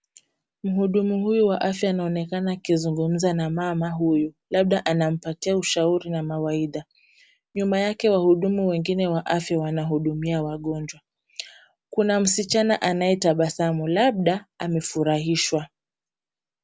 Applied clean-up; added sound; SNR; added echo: none; none; none; none.